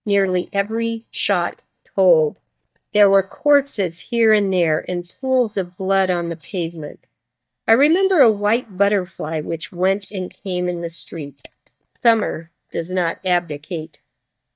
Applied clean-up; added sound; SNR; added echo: neural mask model DeepFilterNet 3.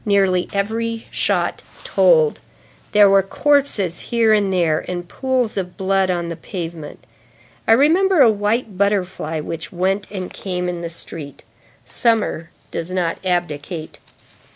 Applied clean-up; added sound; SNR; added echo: none; none; none; none.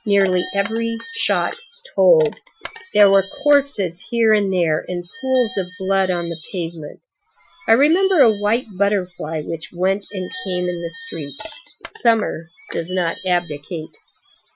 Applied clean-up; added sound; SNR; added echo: classical method Wiener filter.